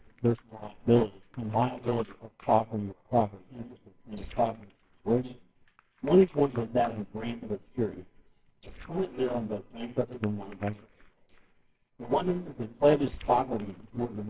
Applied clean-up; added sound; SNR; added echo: neural separator model SepFormer WHAMR!.